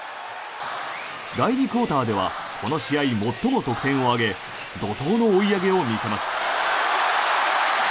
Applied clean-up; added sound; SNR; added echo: none; none; none; none.